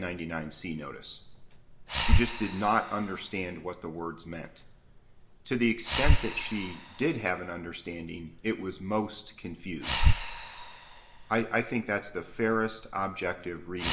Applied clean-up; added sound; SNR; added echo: none; Breathing; -1 dB; reverberation time 0.6 s.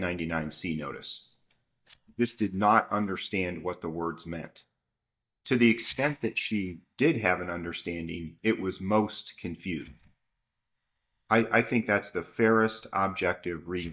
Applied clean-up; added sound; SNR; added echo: neural mask model DeepFilterNet 3.